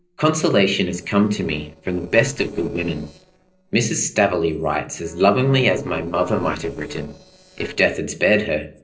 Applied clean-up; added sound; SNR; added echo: neural separator model SepFormer DNS4.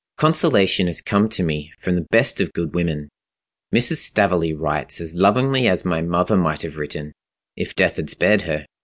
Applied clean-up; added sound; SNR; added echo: none; none; none; none.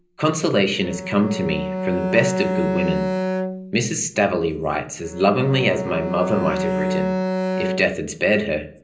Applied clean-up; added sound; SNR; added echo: none; Bowed string instrument; 3 dB; reverberation time 0.5 s.